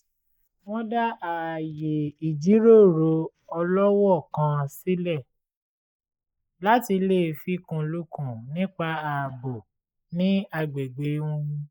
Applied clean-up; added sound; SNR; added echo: neural mask model Resemble Enhance denoiser.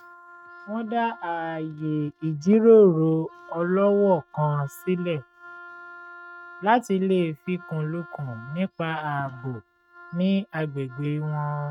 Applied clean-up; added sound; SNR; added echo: neural mask model RNNoise.